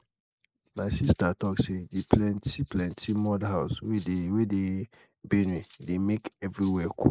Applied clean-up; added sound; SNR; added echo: neural mask model Resemble Enhance denoiser.